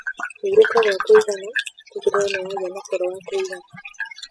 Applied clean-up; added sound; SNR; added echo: classical method spectral subtraction.